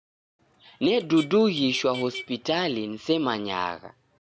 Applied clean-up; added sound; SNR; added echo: none; Motor vehicle (road); 18 dB; none.